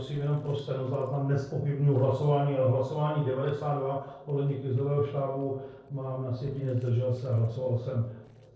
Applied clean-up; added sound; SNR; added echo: neural separator model SepFormer DNS4.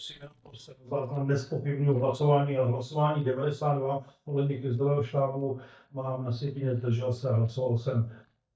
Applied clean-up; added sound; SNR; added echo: neural mask model DeepFilterNet 3.